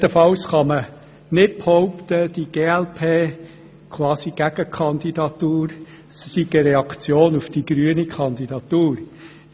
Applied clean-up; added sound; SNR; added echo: none; none; none; none.